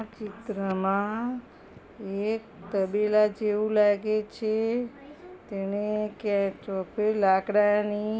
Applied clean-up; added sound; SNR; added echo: none; none; none; none.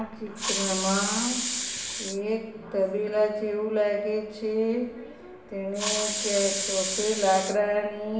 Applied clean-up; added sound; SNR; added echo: none; Hiss; 2 dB; reverberation time 1.0 s.